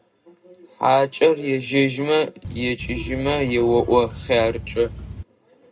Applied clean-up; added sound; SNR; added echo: none; Boat, Water vehicle; 12 dB; reverberation time 0.2 s.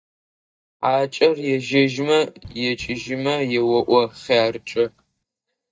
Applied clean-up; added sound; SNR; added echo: neural mask model DeepFilterNet 3.